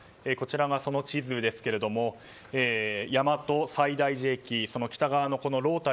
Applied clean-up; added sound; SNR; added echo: none; none; none; none.